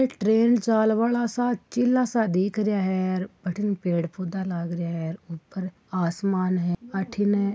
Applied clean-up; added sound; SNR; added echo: none; none; none; none.